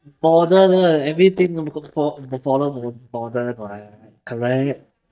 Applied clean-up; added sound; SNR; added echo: neural mask model DeepFilterNet 3.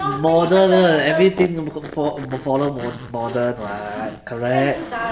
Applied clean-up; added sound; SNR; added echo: none; Zipper (clothing); 16 dB; none.